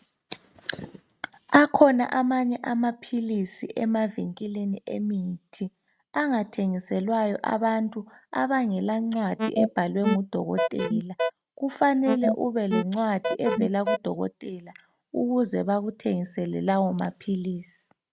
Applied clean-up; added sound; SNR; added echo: neural mask model RNNoise.